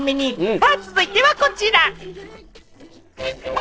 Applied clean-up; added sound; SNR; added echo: neural separator model SepFormer DNS4.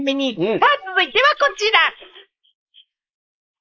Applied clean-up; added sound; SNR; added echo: neural mask model Resemble Enhance denoiser.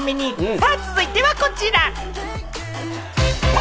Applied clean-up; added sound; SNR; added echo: none; none; none; none.